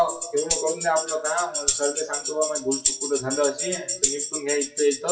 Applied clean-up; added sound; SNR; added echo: classical method WPE with log-MMSE.